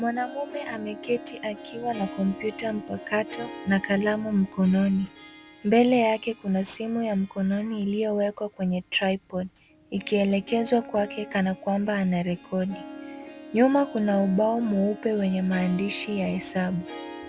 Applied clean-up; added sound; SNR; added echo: none; Harp; 16 dB; none.